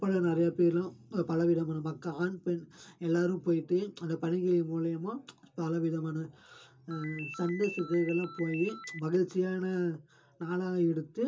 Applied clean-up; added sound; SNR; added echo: none; Ringtone; 13 dB; reverberation time 0.2 s.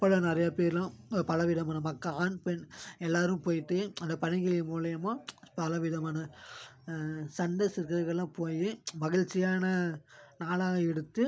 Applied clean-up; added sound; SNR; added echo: none; none; none; none.